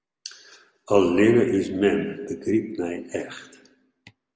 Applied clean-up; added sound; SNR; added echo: none; none; none; none.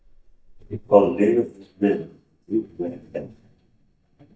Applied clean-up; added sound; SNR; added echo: neural mask model DeepFilterNet 3.